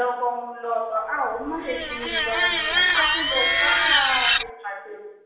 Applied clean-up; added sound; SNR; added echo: none; Screech; -4 dB; reverberation time 0.9 s.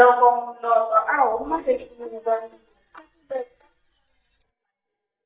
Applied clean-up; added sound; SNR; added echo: neural mask model DeepFilterNet 3.